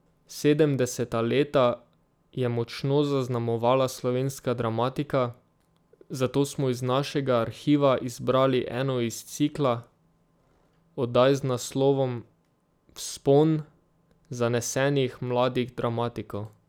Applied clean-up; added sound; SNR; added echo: none; none; none; none.